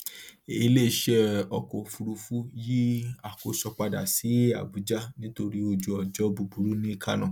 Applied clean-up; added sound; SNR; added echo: none; none; none; none.